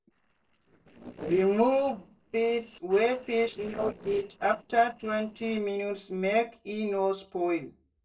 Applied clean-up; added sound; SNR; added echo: neural separator model SepFormer DNS4.